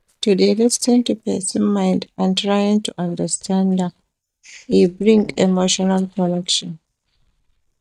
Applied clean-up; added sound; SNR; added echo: neural mask model DeepFilterNet 3.